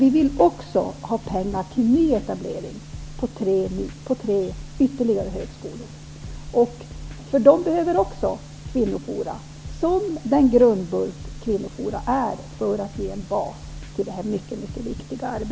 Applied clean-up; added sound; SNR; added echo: none; Scratching (performance technique); 17 dB; none.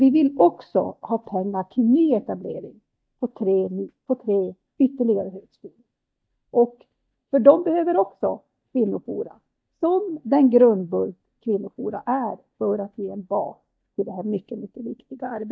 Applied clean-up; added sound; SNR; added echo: neural mask model DeepFilterNet 3.